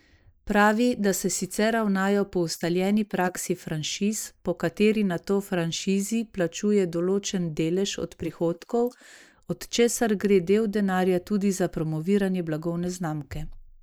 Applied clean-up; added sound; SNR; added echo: neural mask model Resemble Enhance denoiser.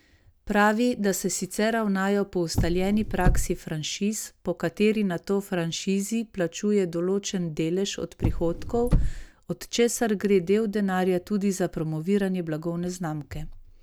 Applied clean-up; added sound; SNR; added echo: none; Car; -1 dB; none.